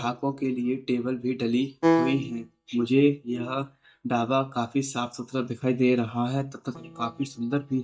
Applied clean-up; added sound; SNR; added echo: neural mask model DeepFilterNet 3.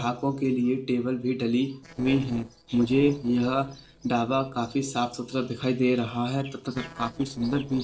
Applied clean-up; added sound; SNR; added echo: neural separator model SepFormer DNS4.